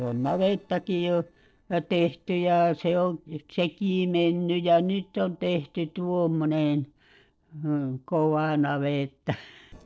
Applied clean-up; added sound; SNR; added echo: neural separator model SepFormer DNS4.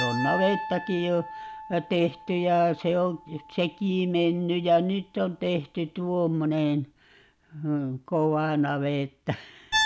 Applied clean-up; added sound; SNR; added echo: none; Piano; 10 dB; none.